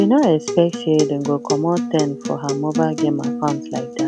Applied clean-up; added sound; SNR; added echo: none; Acoustic guitar; 5 dB; none.